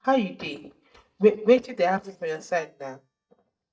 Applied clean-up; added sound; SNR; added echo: neural mask model DeepFilterNet 3.